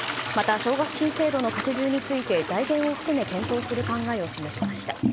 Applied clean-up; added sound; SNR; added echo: none; Toilet flush; 5 dB; none.